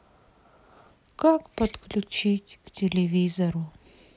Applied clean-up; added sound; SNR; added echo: none; Keys jangling; 3 dB; none.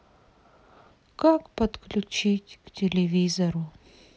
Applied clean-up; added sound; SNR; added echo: none; none; none; none.